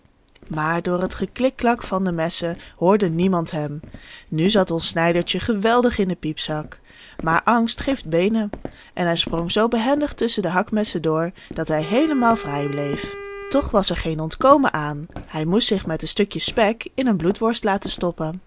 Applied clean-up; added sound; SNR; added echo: none; Wind instrument, woodwind instrument + Walk, footsteps; 17 dB; none.